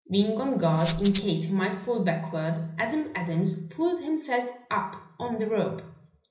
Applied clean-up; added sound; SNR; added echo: none; Rattle (instrument); -4 dB; reverberation time 0.5 s.